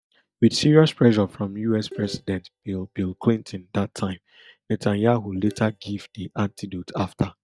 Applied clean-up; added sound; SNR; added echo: neural mask model DeepFilterNet 3.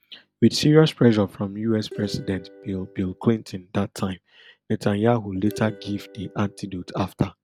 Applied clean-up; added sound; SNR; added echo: none; Plucked string instrument; 18 dB; none.